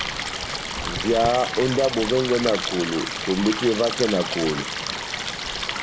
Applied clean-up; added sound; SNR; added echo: none; Stream; 5 dB; none.